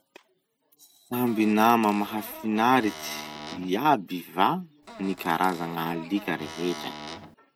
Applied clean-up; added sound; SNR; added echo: none; Squeak / Cupboard open or close; 15 dB; none.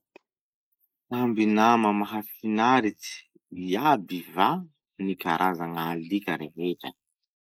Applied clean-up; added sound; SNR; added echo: neural mask model Resemble Enhance denoiser.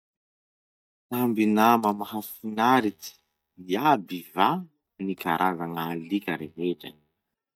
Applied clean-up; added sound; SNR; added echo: neural mask model DeepFilterNet 3.